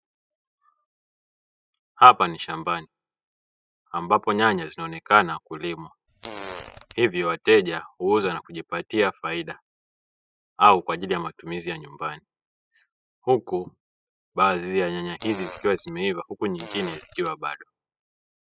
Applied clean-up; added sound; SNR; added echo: classical method spectral subtraction.